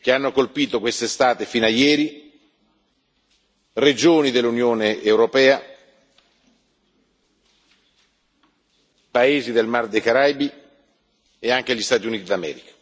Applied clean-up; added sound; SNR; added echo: none; none; none; none.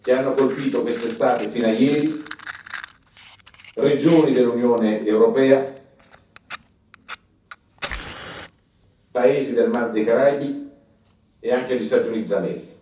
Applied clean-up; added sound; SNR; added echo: none; Fire; 20 dB; reverberation time 0.6 s.